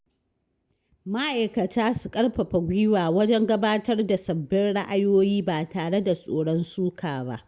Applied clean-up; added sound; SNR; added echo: none; none; none; none.